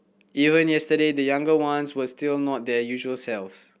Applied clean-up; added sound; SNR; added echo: none; none; none; none.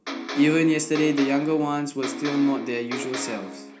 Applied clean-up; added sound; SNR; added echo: none; Electric guitar; 10 dB; reverberation time 0.4 s.